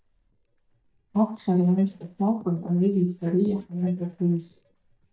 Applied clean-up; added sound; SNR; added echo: neural mask model DeepFilterNet 3.